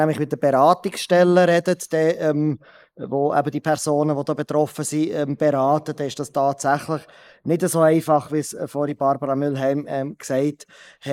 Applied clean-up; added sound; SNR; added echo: neural mask model Resemble Enhance denoiser.